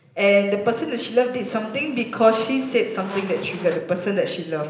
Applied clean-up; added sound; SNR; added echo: none; Squeak; 17 dB; reverberation time 0.9 s.